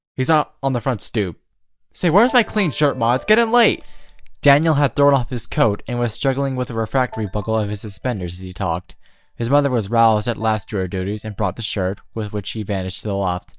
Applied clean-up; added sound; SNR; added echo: neural mask model DeepFilterNet 3.